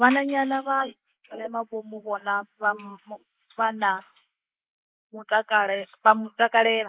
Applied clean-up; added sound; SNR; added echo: neural mask model Resemble Enhance denoiser.